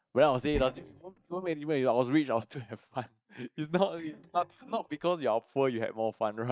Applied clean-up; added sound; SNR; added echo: neural mask model DeepFilterNet 3.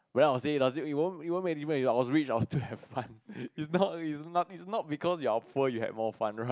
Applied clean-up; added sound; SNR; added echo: none; none; none; none.